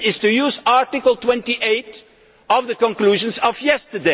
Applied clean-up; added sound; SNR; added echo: none; none; none; none.